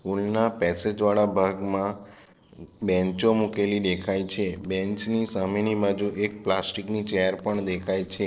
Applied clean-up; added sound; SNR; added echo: neural separator model SepFormer DNS4.